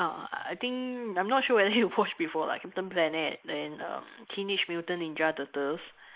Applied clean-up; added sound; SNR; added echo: neural mask model Resemble Enhance denoiser.